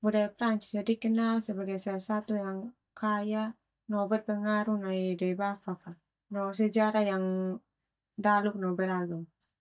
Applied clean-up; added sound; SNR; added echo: neural mask model DeepFilterNet 3.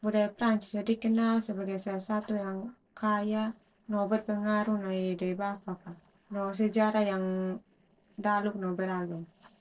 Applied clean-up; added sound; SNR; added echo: neural separator model SepFormer DNS4.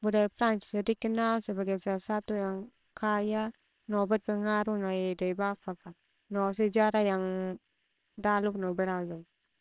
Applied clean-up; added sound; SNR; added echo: neural separator model SepFormer WHAMR!.